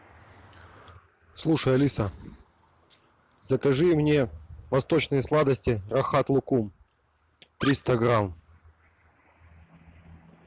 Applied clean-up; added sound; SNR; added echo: none; Animal; 12 dB; none.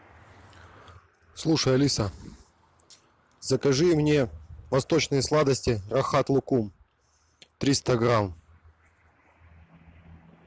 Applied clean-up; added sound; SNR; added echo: none; none; none; none.